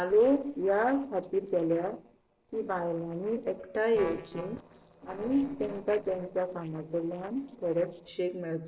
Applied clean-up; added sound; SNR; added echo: neural separator model SepFormer DNS4.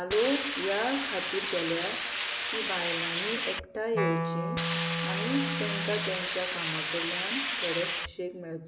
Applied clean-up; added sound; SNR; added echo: none; Hiss + Wind instrument, woodwind instrument; -1 dB; none.